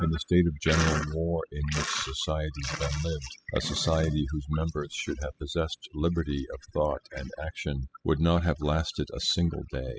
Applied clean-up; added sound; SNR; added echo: classical method spectral subtraction.